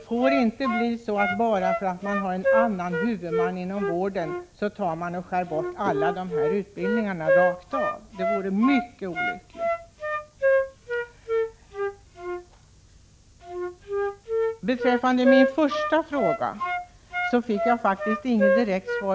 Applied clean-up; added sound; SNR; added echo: none; Wind instrument, woodwind instrument; 1 dB; none.